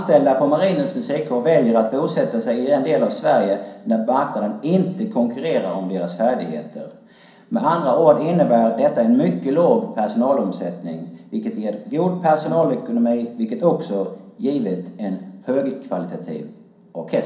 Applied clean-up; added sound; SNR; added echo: none; none; none; reverberation time 0.6 s.